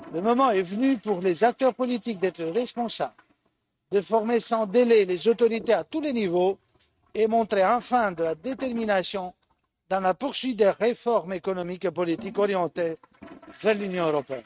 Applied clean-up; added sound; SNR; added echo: neural mask model RNNoise.